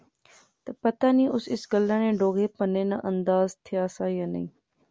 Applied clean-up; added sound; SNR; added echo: none; none; none; none.